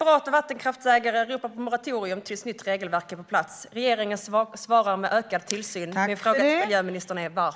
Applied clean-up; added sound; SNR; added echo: neural mask model Resemble Enhance denoiser.